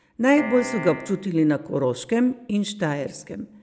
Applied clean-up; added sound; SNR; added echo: none; Piano; 10 dB; none.